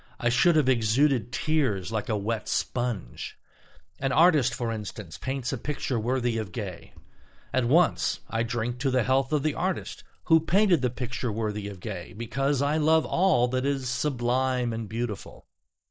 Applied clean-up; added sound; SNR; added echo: neural mask model Resemble Enhance denoiser.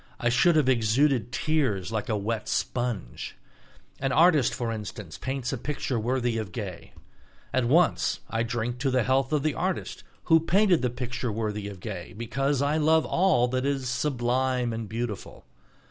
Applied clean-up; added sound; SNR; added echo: none; none; none; none.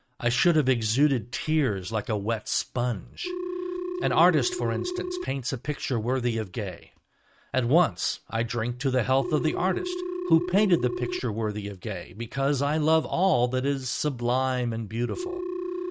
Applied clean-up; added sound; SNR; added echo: neural mask model RNNoise.